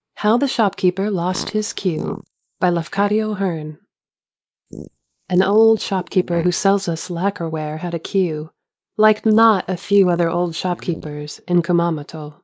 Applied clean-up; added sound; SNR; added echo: neural mask model Resemble Enhance denoiser.